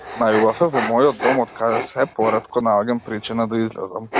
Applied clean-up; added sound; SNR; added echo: none; Dog; 7 dB; none.